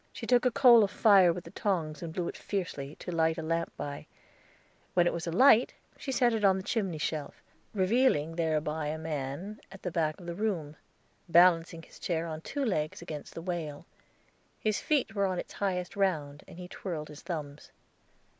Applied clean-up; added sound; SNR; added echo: none; none; none; none.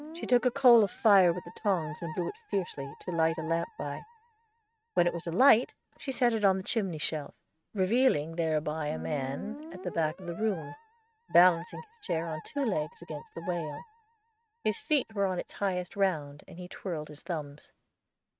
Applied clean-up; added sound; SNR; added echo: neural mask model RNNoise.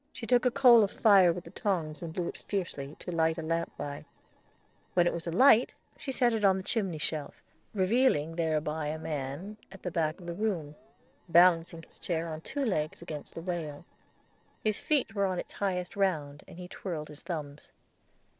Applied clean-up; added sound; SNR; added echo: neural separator model SepFormer DNS4.